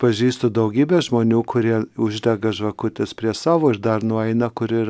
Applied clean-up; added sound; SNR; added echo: none; none; none; none.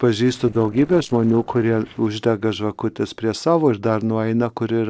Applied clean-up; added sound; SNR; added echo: neural separator model SepFormer DNS4.